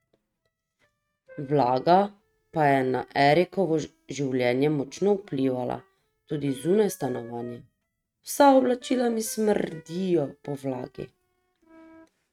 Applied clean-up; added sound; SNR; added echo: neural mask model RNNoise.